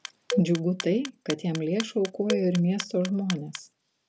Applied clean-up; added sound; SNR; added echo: none; Cowbell + Clock; 10 dB; none.